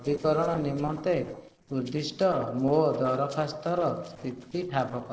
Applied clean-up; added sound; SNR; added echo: neural separator model SepFormer DNS4.